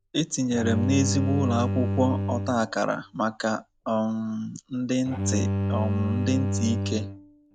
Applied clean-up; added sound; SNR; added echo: none; Bowed string instrument; 2 dB; none.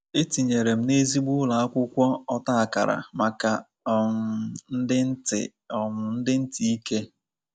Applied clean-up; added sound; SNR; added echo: none; none; none; none.